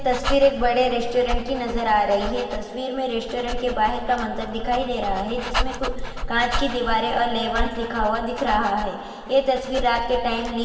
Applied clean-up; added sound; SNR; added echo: none; Dog; 6 dB; reverberation time 2.6 s.